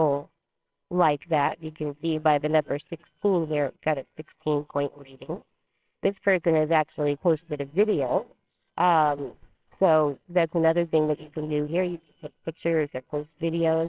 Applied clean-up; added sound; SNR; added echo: neural separator model SepFormer WHAMR!.